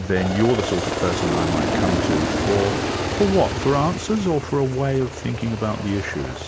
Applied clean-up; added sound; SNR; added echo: none; Aircraft; 2 dB; none.